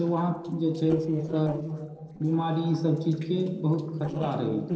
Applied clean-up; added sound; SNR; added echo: neural separator model SepFormer DNS4.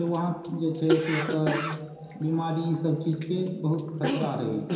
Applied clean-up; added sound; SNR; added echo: none; Cough; 6 dB; reverberation time 0.7 s.